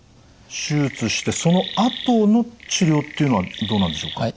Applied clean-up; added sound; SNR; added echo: none; Chirp, tweet; 13 dB; none.